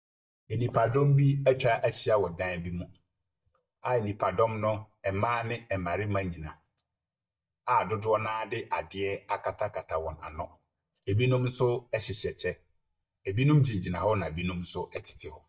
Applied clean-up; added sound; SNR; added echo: neural mask model DeepFilterNet 3.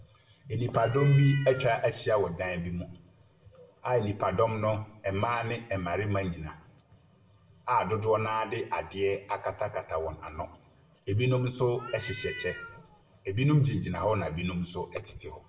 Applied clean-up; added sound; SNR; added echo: none; Meow; 13 dB; reverberation time 0.6 s.